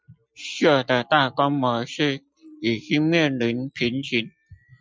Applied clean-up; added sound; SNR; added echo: classical method Wiener filter.